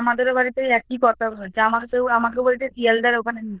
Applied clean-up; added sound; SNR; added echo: neural diffusion model UNIVERSE++.